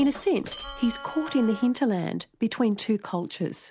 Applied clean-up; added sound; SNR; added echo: none; Wind instrument, woodwind instrument + Shatter; 15 dB; none.